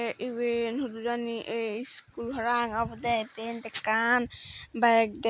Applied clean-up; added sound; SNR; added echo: none; none; none; none.